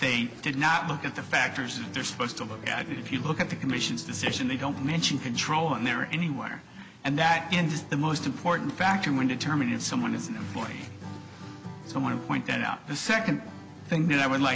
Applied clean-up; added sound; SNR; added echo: none; Acoustic guitar; 14 dB; none.